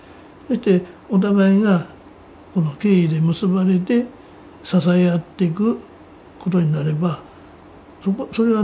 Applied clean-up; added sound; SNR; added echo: none; none; none; none.